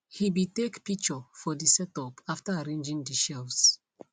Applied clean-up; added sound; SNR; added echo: none; none; none; none.